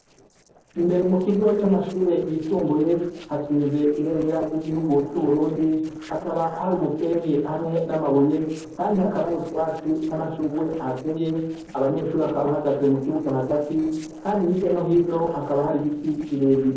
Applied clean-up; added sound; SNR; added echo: neural separator model SepFormer DNS4.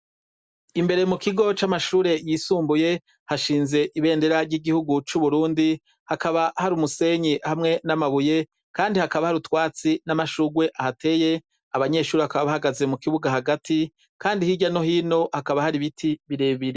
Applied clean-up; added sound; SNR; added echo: none; none; none; none.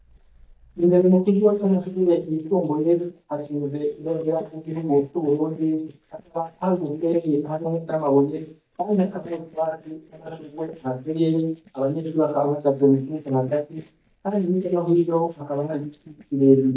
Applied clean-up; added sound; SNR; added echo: neural mask model DeepFilterNet 3.